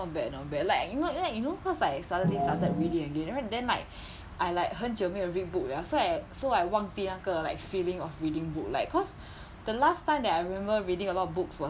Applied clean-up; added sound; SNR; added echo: none; Organ; -1 dB; none.